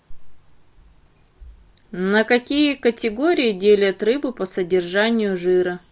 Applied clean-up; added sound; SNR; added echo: none; none; none; none.